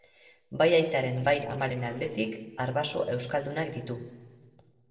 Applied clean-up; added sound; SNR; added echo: neural separator model SepFormer DNS4.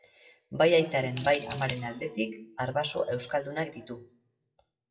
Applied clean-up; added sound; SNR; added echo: classical method WPE with log-MMSE.